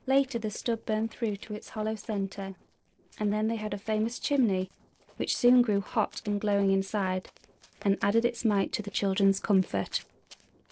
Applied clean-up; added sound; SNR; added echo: neural separator model SepFormer DNS4.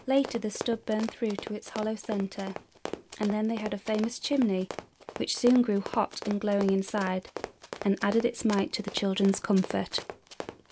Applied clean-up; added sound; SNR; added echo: none; Run; 13 dB; none.